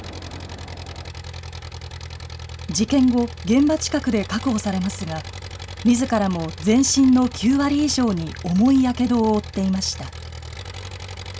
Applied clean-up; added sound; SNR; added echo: none; Engine; 13 dB; none.